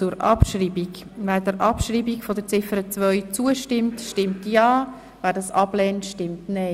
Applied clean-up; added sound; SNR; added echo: none; none; none; none.